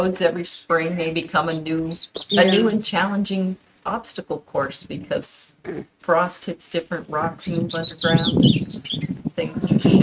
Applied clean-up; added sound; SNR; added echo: neural mask model RNNoise.